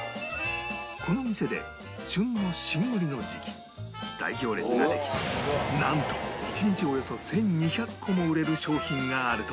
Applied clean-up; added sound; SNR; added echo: none; none; none; none.